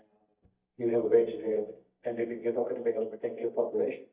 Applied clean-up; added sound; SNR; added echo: neural mask model DeepFilterNet 3.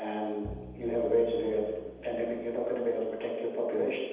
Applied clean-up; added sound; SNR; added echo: none; Bowed string instrument; 17 dB; reverberation time 1.1 s.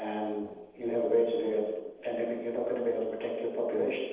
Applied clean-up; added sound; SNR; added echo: neural separator model SepFormer DNS4.